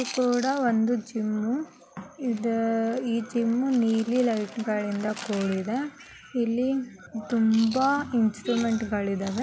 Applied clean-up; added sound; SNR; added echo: none; Chewing, mastication; 20 dB; none.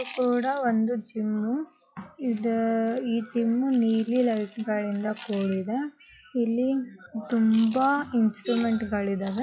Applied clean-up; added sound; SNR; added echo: classical method log-MMSE.